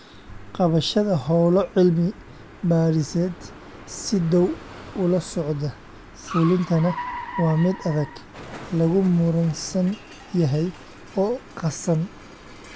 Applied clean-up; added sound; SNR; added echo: none; Car; 17 dB; none.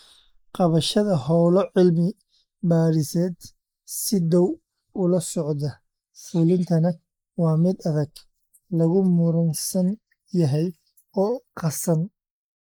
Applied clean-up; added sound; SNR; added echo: neural mask model Resemble Enhance denoiser.